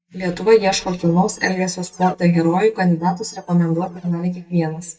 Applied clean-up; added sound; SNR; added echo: neural mask model DeepFilterNet 3.